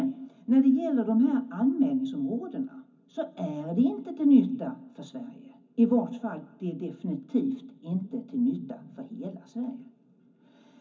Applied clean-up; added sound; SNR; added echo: none; none; none; reverberation time 0.3 s.